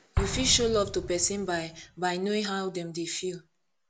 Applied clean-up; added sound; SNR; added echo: none; Explosion; 8 dB; none.